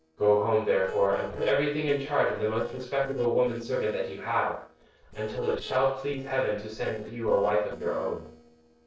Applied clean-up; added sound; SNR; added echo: neural separator model SepFormer DNS4.